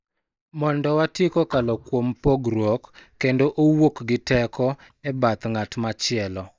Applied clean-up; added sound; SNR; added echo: neural mask model DeepFilterNet 3.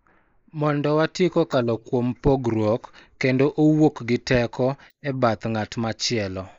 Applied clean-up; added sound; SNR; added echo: neural mask model Resemble Enhance denoiser.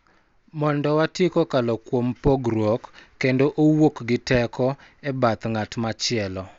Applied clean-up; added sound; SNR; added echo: none; none; none; none.